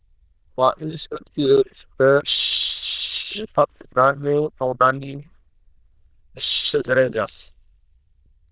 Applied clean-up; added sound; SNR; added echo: neural diffusion model UNIVERSE++.